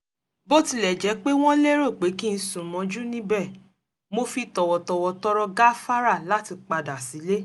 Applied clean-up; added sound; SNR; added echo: none; none; none; none.